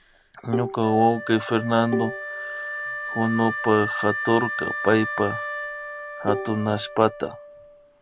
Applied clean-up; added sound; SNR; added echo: none; Wind instrument, woodwind instrument + Bowed string instrument; 7 dB; none.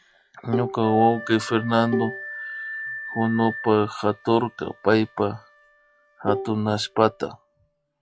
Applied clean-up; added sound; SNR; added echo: classical method log-MMSE.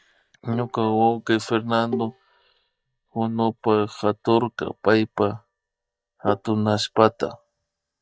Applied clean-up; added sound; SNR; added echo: neural mask model DeepFilterNet 3.